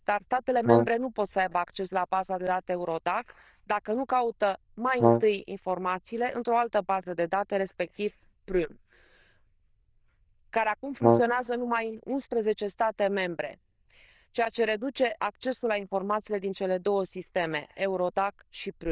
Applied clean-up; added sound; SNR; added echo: neural diffusion model UNIVERSE++.